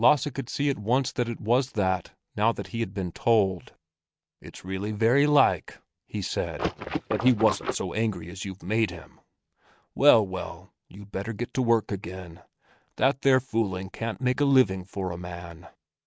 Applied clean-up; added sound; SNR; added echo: neural mask model RNNoise.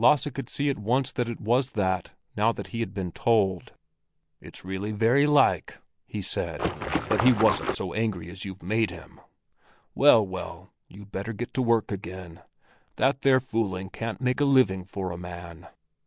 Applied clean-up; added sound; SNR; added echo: none; Water / Splash, splatter; 1 dB; none.